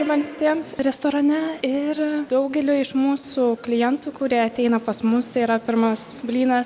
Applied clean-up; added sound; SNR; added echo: none; none; none; none.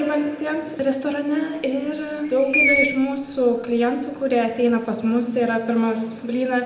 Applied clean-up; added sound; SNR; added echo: none; Screech; 5 dB; reverberation time 0.8 s.